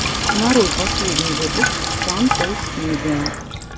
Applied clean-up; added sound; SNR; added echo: none; Sink (filling or washing); -1 dB; none.